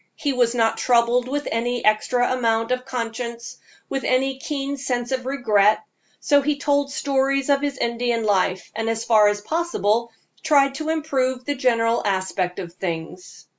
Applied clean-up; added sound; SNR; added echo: none; none; none; none.